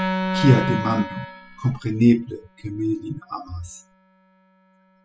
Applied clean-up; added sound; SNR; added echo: classical method spectral subtraction.